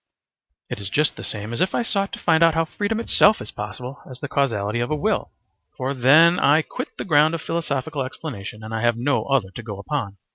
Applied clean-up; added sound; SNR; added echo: neural mask model RNNoise.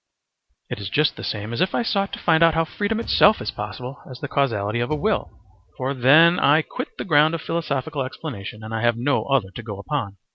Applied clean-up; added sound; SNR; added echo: none; Bass drum / Thump, thud; 20 dB; none.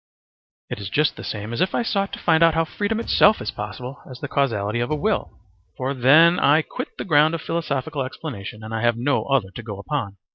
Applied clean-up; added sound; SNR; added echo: neural mask model DeepFilterNet 3.